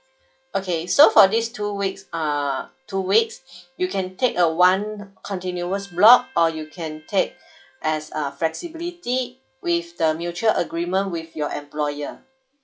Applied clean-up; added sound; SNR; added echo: classical method log-MMSE.